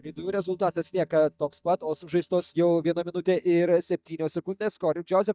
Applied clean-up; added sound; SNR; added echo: neural mask model DeepFilterNet 3.